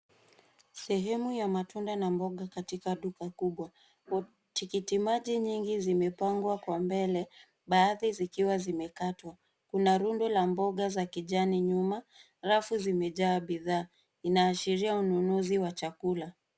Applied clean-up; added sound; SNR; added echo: none; none; none; none.